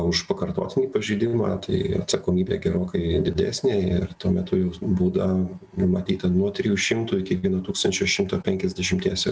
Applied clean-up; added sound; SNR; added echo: none; none; none; none.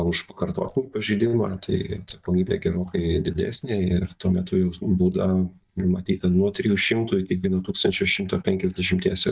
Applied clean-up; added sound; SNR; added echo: neural mask model DeepFilterNet 3.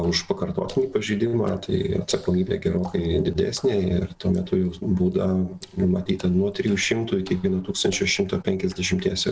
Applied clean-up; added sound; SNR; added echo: neural separator model SepFormer DNS4.